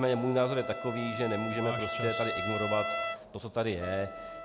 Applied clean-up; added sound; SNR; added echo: none; Trumpet; 5 dB; none.